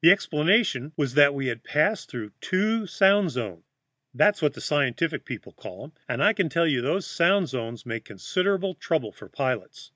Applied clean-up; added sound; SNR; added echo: none; none; none; none.